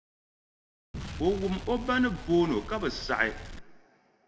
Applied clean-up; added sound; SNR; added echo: none; Explosion; 10 dB; reverberation time 1.5 s.